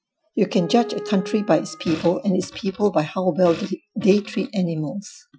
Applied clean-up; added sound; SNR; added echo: classical method Wiener filter.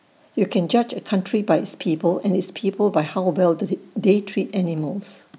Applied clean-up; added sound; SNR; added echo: none; none; none; none.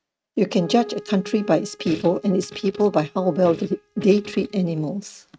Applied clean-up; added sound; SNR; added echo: neural mask model RNNoise.